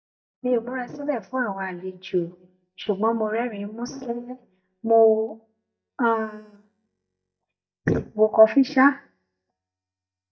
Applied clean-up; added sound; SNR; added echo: neural mask model DeepFilterNet 3.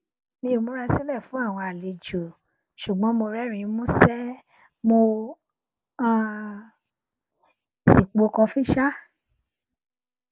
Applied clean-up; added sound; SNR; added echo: none; none; none; none.